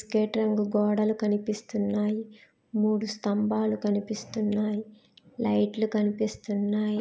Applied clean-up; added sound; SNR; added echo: none; none; none; none.